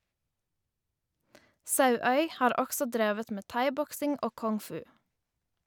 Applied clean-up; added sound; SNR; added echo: none; none; none; none.